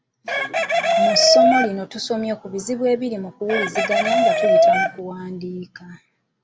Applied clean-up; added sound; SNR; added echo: none; Chicken, rooster; -5 dB; none.